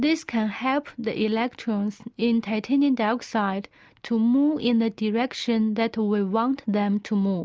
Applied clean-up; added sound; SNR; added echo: none; none; none; none.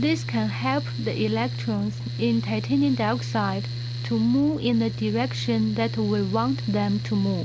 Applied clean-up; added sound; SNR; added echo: none; Mechanical fan; 5 dB; none.